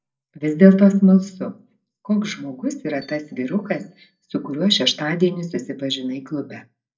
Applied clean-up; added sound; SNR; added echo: neural mask model DeepFilterNet 3.